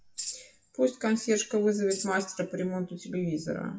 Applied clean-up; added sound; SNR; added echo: classical method WPE with log-MMSE.